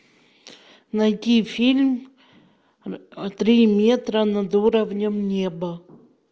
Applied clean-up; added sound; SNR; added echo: none; none; none; none.